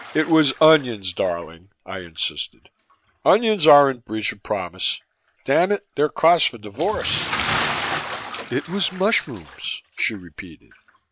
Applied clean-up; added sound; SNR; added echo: none; Bathtub (filling or washing) / Splash, splatter; 10 dB; none.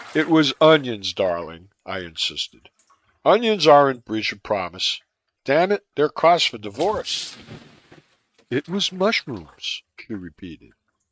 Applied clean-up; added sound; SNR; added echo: neural mask model RNNoise.